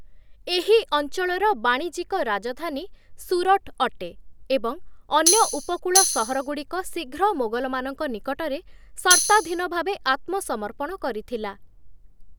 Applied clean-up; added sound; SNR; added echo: none; Tambourine; -2 dB; none.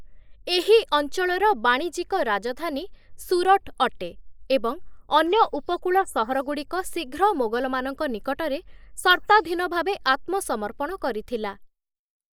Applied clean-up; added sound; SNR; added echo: neural mask model Resemble Enhance denoiser.